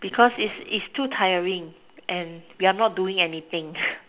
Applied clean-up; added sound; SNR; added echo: none; none; none; none.